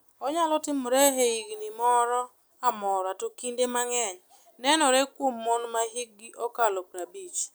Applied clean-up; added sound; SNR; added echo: none; none; none; none.